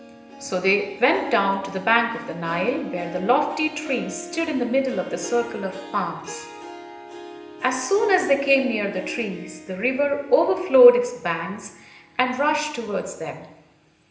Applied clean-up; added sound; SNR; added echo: none; Harp; 15 dB; reverberation time 0.9 s.